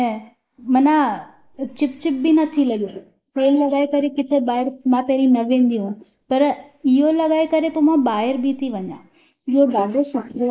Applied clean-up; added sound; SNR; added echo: neural mask model Resemble Enhance denoiser.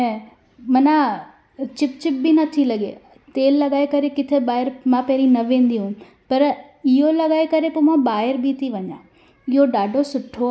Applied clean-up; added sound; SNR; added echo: none; none; none; none.